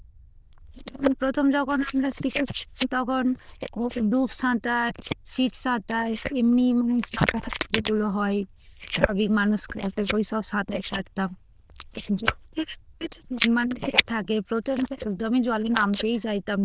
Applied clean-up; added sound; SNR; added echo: neural diffusion model UNIVERSE++.